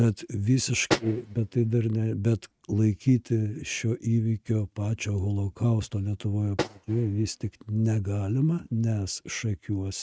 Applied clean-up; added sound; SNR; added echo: neural mask model RNNoise.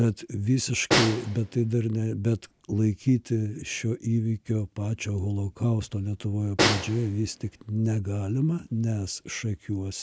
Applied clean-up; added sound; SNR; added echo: none; Snare drum; 5 dB; none.